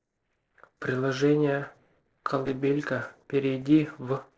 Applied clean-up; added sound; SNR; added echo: neural separator model SepFormer DNS4.